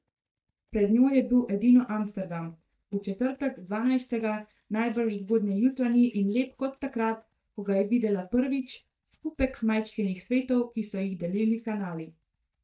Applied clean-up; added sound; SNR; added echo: neural mask model DeepFilterNet 3.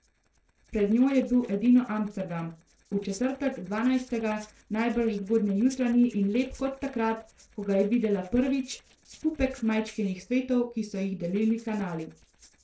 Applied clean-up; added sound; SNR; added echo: neural separator model SepFormer DNS4.